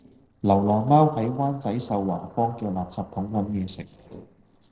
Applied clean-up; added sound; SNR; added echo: neural separator model SepFormer DNS4.